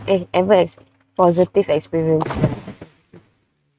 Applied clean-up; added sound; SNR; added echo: neural mask model RNNoise.